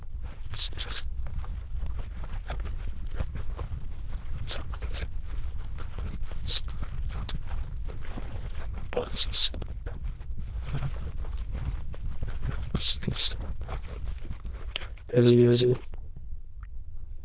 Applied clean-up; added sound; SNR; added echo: neural diffusion model UNIVERSE++.